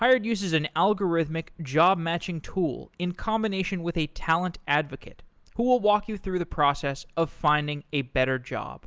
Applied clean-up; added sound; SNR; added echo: none; none; none; none.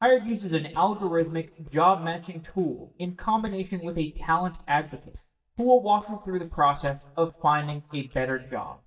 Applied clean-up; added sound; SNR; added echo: neural mask model DeepFilterNet 3.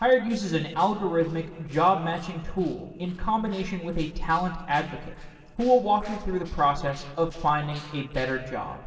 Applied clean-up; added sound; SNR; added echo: neural separator model SepFormer DNS4.